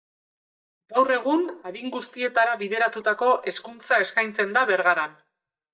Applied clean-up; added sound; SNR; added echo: neural mask model DeepFilterNet 3.